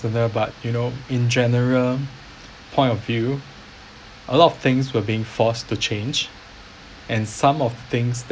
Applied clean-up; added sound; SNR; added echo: none; none; none; none.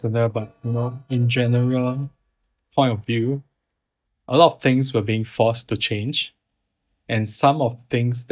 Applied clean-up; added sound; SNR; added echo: neural mask model DeepFilterNet 3.